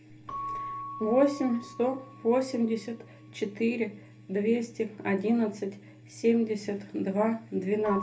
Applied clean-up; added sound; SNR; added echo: none; Keyboard (musical) / Bell; 15 dB; reverberation time 0.3 s.